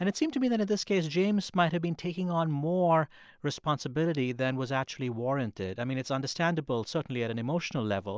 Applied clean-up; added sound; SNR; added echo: none; none; none; none.